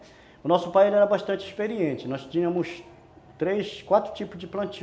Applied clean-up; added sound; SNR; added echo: none; none; none; none.